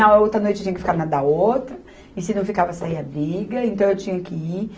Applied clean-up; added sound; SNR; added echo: none; Walk, footsteps; 13 dB; none.